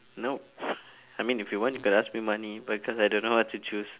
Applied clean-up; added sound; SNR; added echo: none; none; none; none.